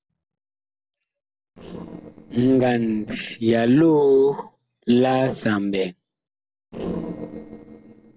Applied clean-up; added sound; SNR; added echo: neural separator model SepFormer DNS4.